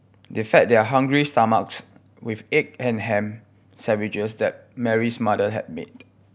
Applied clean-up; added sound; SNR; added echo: none; none; none; none.